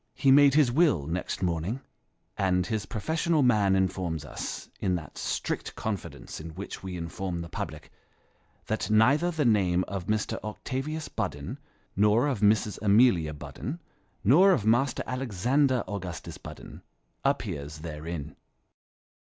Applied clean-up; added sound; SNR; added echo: none; none; none; none.